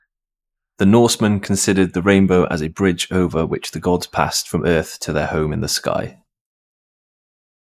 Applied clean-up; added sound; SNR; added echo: neural mask model Resemble Enhance denoiser.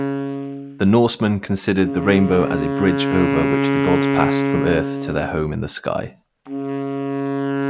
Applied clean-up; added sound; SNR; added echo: none; Wind instrument, woodwind instrument; 1 dB; none.